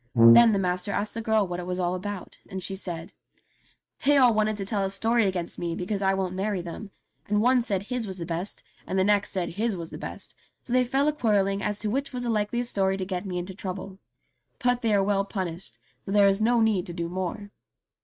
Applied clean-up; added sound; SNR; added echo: neural mask model RNNoise.